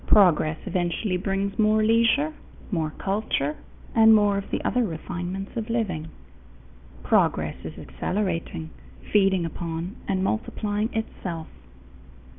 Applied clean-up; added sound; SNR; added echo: none; none; none; none.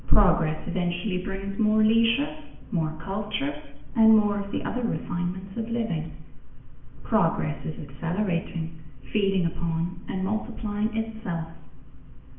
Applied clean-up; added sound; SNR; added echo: none; none; none; reverberation time 0.8 s.